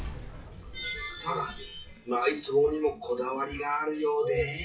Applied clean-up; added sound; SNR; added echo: classical method WPE with log-MMSE.